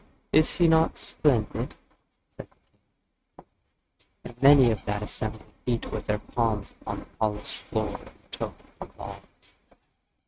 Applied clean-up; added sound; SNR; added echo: neural mask model RNNoise.